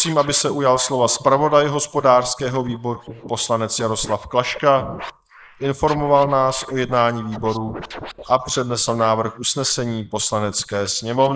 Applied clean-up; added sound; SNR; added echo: neural mask model Resemble Enhance denoiser.